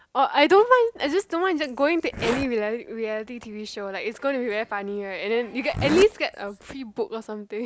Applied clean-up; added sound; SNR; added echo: none; Zipper (clothing); 14 dB; none.